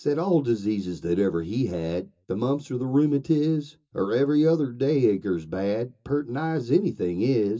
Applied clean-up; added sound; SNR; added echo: none; none; none; reverberation time 0.2 s.